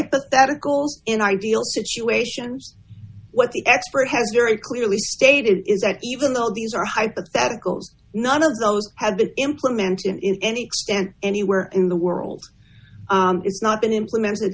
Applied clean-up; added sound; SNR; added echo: none; none; none; none.